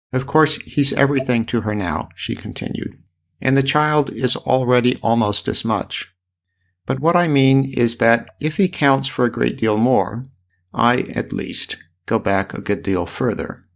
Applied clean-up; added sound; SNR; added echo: neural mask model DeepFilterNet 3.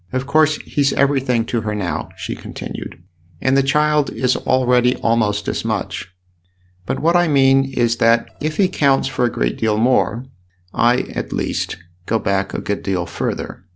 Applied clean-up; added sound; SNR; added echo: neural separator model SepFormer DNS4.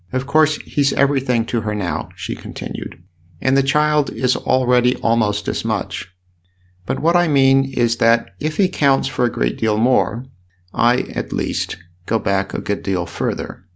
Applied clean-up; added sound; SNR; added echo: none; none; none; none.